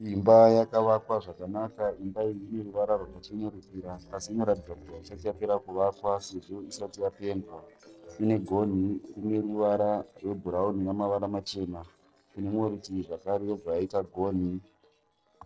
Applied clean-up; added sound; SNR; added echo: neural separator model SepFormer DNS4.